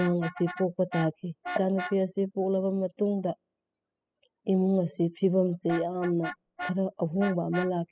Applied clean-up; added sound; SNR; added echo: classical method spectral subtraction.